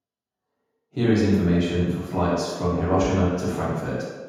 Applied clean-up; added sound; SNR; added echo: none; none; none; reverberation time 1.2 s.